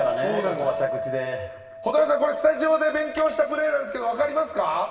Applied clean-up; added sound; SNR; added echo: none; Chink, clink; 10 dB; reverberation time 1.2 s.